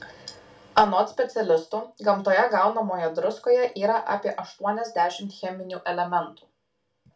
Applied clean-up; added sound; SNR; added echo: none; none; none; reverberation time 0.3 s.